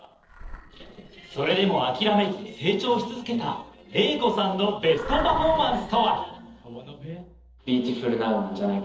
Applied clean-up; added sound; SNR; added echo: neural separator model SepFormer DNS4.